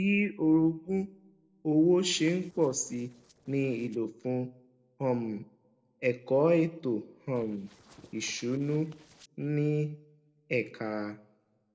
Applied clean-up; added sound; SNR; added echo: neural separator model SepFormer DNS4.